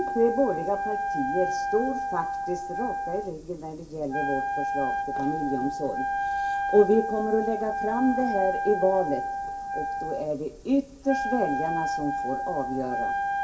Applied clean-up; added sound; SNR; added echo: none; Wind instrument, woodwind instrument; 2 dB; reverberation time 0.2 s.